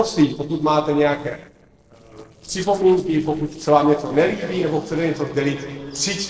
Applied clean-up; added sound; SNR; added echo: neural separator model SepFormer DNS4.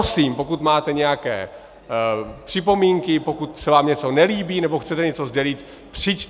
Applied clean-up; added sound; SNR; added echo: none; none; none; none.